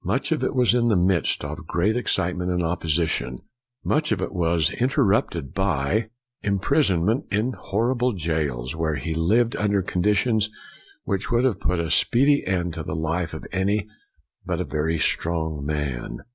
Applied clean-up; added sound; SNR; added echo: none; none; none; none.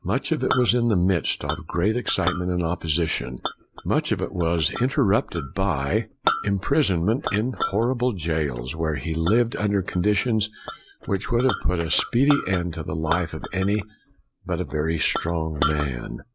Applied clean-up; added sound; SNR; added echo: none; Chink, clink; 10 dB; none.